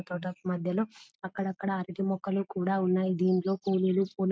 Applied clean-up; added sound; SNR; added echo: none; none; none; none.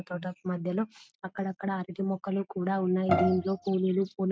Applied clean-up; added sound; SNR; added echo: none; Bowed string instrument; 2 dB; none.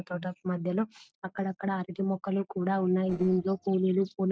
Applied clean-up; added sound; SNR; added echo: neural separator model SepFormer DNS4.